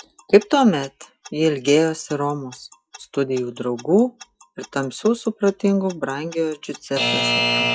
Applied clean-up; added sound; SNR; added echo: classical method log-MMSE.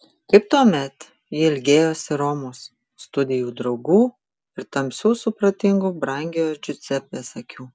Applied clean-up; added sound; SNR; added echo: none; none; none; none.